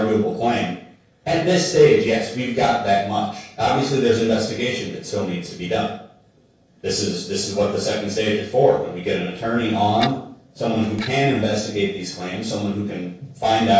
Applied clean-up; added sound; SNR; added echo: neural separator model SepFormer DNS4.